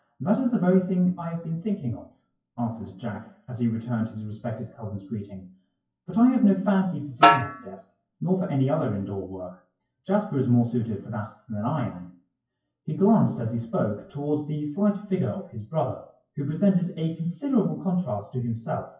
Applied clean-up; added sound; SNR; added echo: classical method WPE with log-MMSE.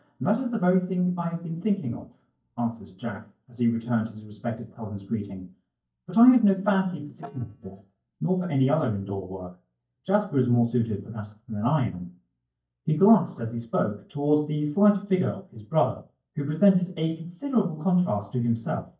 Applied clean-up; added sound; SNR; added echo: neural mask model DeepFilterNet 3.